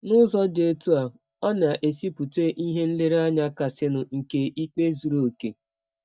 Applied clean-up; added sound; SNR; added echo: neural mask model DeepFilterNet 3.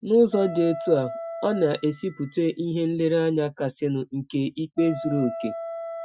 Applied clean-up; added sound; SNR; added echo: classical method Wiener filter.